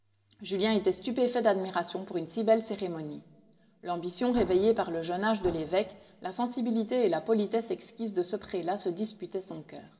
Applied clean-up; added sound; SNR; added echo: none; Explosion; 15 dB; reverberation time 1.0 s.